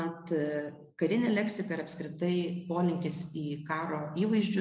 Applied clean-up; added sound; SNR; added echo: none; none; none; none.